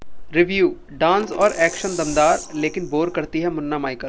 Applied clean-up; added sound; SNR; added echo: none; Percussion; 15 dB; none.